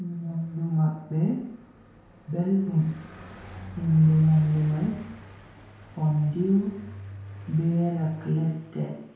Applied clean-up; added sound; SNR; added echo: none; Car passing by; 18 dB; reverberation time 0.9 s.